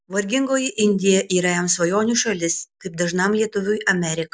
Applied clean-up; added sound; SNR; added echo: none; none; none; none.